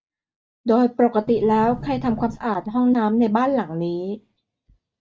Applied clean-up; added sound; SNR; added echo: neural mask model DeepFilterNet 3.